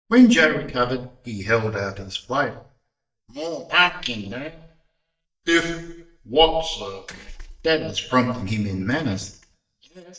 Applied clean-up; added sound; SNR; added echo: neural mask model DeepFilterNet 3.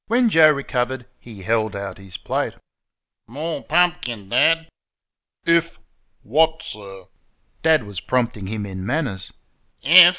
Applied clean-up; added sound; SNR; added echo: none; none; none; none.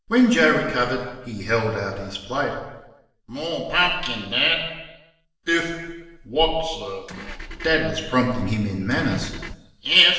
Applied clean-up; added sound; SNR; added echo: neural separator model SepFormer DNS4.